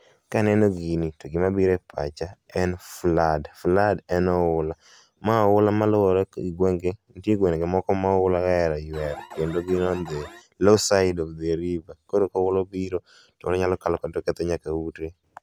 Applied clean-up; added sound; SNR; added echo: none; Alarm; 16 dB; none.